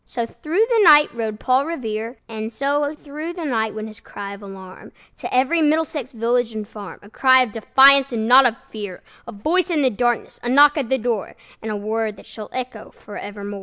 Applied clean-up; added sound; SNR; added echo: none; none; none; none.